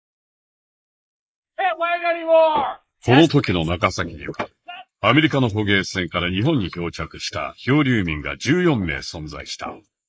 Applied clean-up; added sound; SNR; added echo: neural mask model Resemble Enhance denoiser.